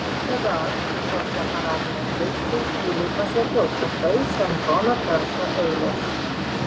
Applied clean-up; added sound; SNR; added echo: none; Boat, Water vehicle; -1 dB; none.